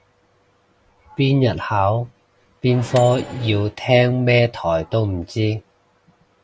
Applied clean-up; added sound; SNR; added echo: none; Microwave oven; 14 dB; none.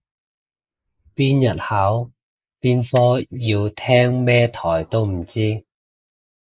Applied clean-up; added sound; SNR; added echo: neural mask model Resemble Enhance denoiser.